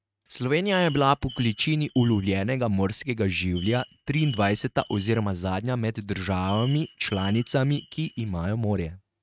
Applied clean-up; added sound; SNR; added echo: neural mask model RNNoise.